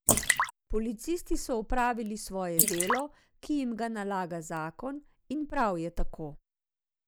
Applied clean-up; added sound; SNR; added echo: neural mask model Resemble Enhance denoiser.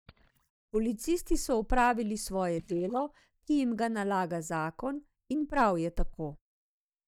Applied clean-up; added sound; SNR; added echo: neural mask model DeepFilterNet 3.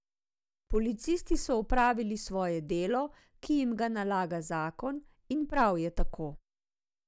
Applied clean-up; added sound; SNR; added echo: none; none; none; none.